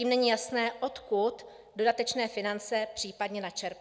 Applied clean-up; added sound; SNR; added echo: none; none; none; none.